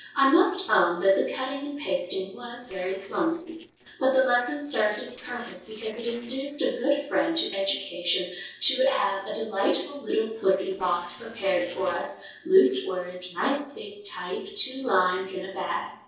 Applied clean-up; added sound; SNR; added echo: neural separator model SepFormer DNS4.